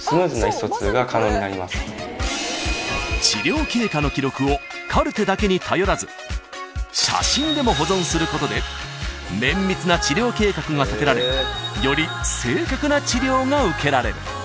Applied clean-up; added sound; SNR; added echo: none; Piano; 20 dB; none.